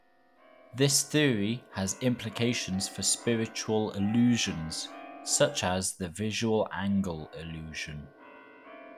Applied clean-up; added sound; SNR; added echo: none; Keyboard (musical); 20 dB; none.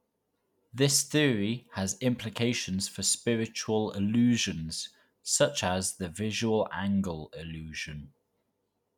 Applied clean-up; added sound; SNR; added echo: none; none; none; none.